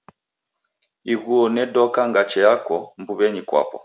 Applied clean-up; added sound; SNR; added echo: none; none; none; none.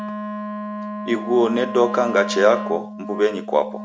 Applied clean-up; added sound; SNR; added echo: none; Wind instrument, woodwind instrument; 8 dB; none.